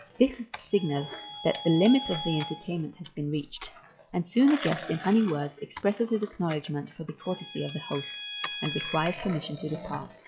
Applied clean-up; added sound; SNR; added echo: classical method log-MMSE.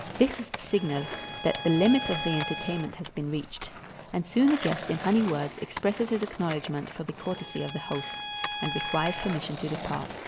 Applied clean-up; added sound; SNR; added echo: none; Bowed string instrument + Skateboard; 8 dB; none.